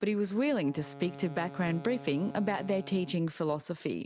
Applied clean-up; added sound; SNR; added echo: none; Wind instrument, woodwind instrument; 17 dB; none.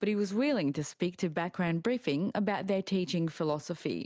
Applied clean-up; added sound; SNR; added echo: none; none; none; none.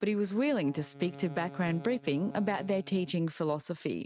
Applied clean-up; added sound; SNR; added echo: neural mask model RNNoise.